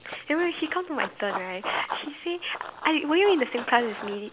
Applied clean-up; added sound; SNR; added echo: none; Run; 10 dB; none.